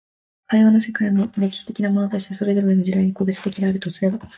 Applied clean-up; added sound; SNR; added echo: neural mask model DeepFilterNet 3.